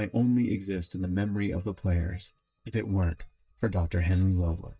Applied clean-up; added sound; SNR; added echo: neural mask model DeepFilterNet 3.